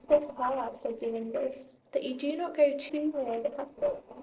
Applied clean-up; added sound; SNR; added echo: neural separator model SepFormer DNS4.